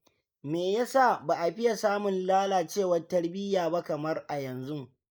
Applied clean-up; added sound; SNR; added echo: neural mask model Resemble Enhance denoiser.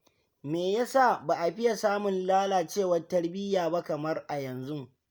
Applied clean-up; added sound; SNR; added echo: none; none; none; none.